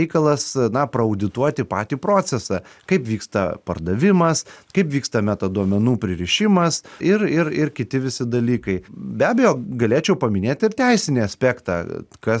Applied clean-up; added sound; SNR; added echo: none; none; none; none.